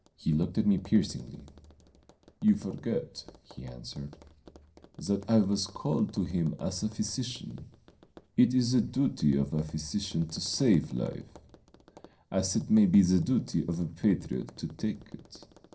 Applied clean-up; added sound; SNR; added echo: neural separator model SepFormer DNS4.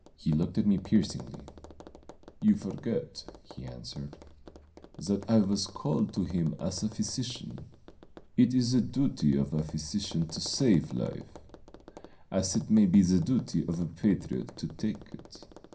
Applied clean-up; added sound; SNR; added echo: none; Tap; 20 dB; reverberation time 0.3 s.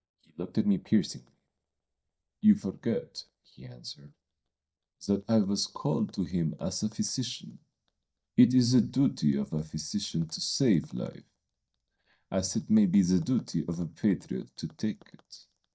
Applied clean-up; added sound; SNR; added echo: neural mask model DeepFilterNet 3.